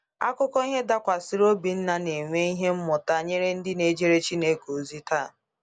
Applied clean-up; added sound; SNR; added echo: none; none; none; none.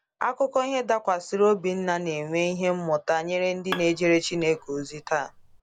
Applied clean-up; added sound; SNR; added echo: none; Bowed string instrument; 15 dB; none.